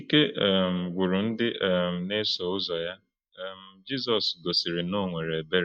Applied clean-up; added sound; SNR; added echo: neural mask model DeepFilterNet 3.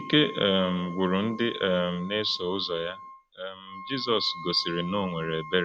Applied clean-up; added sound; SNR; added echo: none; Wind instrument, woodwind instrument; 14 dB; none.